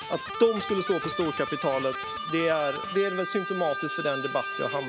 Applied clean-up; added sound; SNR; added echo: none; Wind instrument, woodwind instrument + Electric guitar; 6 dB; none.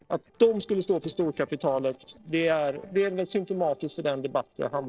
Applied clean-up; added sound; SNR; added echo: neural separator model SepFormer DNS4.